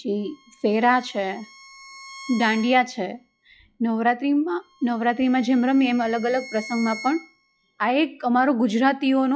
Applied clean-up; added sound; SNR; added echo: classical method log-MMSE.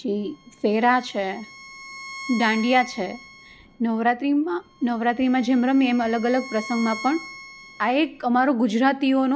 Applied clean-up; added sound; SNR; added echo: none; Bowed string instrument; 18 dB; none.